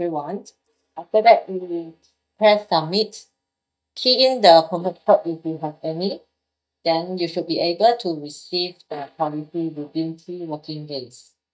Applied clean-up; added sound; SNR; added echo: neural mask model DeepFilterNet 3.